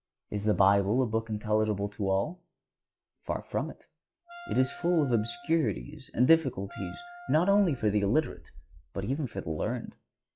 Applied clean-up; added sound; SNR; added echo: classical method log-MMSE.